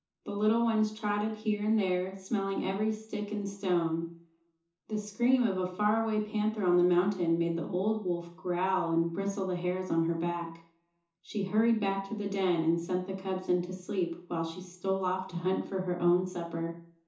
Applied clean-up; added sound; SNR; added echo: none; none; none; reverberation time 0.9 s.